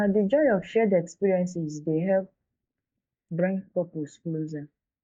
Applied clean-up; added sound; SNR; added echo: neural mask model DeepFilterNet 3.